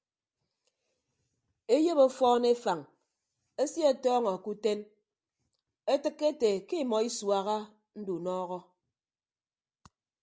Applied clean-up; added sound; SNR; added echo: none; none; none; none.